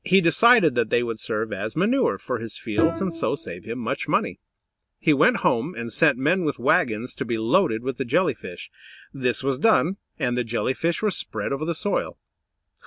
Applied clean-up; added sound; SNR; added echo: none; Bowed string instrument; 7 dB; none.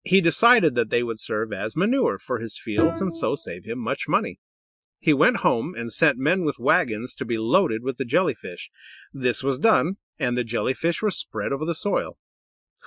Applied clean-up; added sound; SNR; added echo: classical method Wiener filter.